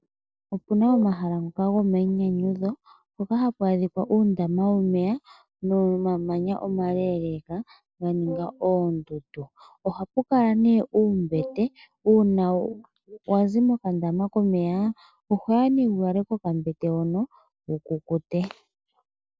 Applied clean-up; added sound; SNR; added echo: neural separator model SepFormer DNS4.